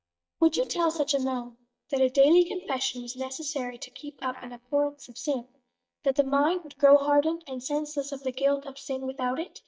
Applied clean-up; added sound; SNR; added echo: neural mask model DeepFilterNet 3.